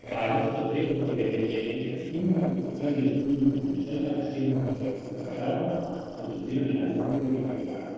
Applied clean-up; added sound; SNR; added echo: neural separator model SepFormer DNS4.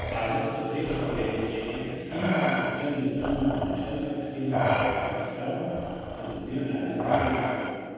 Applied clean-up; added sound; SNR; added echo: none; Respiratory sounds; 1 dB; reverberation time 2.1 s.